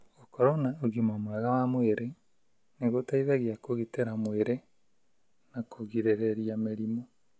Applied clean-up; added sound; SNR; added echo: none; none; none; none.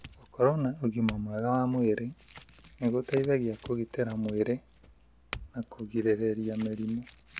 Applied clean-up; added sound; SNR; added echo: none; Chink, clink / Domestic sounds, home sounds; 17 dB; none.